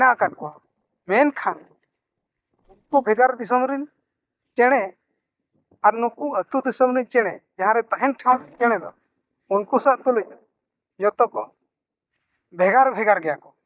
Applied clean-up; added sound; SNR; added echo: neural mask model DeepFilterNet 3.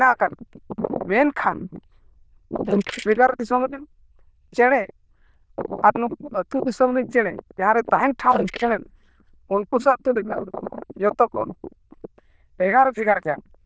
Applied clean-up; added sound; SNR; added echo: neural diffusion model UNIVERSE++.